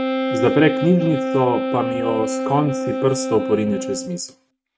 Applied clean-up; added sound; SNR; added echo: neural mask model RNNoise.